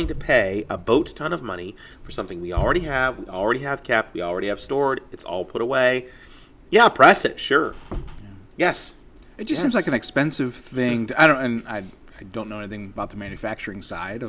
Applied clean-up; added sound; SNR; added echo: none; none; none; none.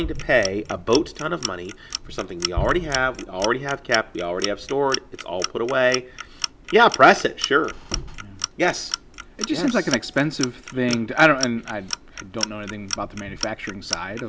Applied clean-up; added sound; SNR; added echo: none; Clock; 11 dB; none.